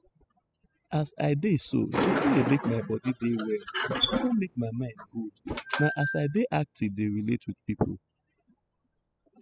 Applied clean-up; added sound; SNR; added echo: classical method spectral subtraction.